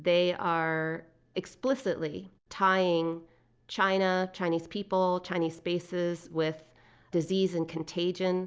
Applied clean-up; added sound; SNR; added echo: none; none; none; none.